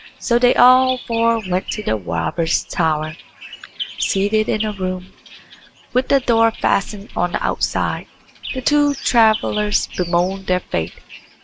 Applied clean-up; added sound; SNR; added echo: none; Bird vocalization, bird call, bird song; 16 dB; none.